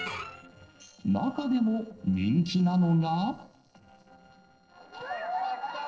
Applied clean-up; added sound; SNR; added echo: neural separator model SepFormer DNS4.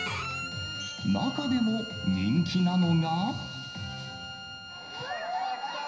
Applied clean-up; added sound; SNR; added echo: none; Bowed string instrument; 10 dB; reverberation time 0.9 s.